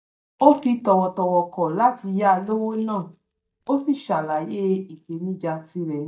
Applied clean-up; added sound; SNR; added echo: neural mask model DeepFilterNet 3.